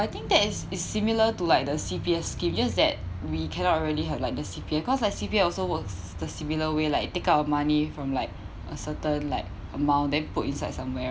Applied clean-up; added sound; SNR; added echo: none; none; none; none.